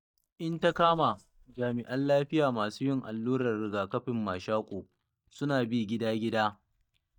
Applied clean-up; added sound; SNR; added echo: neural mask model DeepFilterNet 3.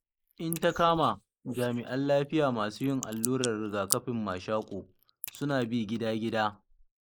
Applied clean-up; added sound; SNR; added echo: neural mask model Resemble Enhance denoiser.